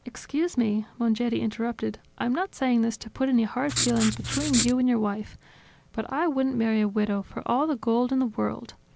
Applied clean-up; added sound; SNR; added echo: none; Writing; 3 dB; none.